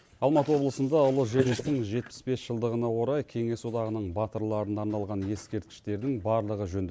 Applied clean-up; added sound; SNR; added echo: neural mask model Resemble Enhance denoiser.